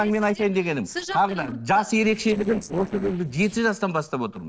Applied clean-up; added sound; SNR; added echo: neural separator model SepFormer DNS4.